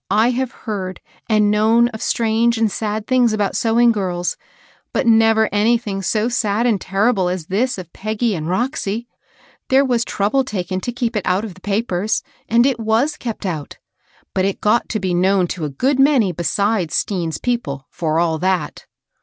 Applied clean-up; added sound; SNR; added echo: none; none; none; none.